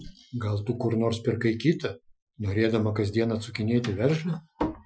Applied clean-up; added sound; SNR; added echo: classical method Wiener filter.